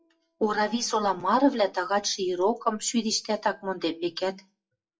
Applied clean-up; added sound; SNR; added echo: classical method WPE with log-MMSE.